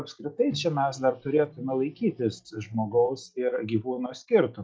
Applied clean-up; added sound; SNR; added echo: neural mask model DeepFilterNet 3.